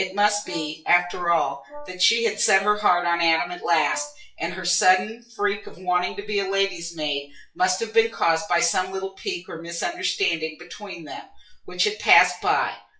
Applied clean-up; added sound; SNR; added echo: classical method WPE with log-MMSE.